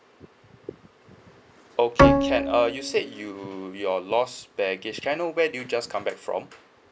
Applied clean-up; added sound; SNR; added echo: none; Bowed string instrument; -4 dB; none.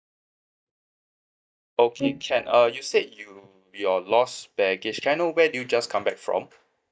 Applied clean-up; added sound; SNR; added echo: neural mask model DeepFilterNet 3.